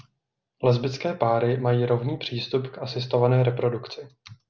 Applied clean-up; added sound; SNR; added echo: none; none; none; none.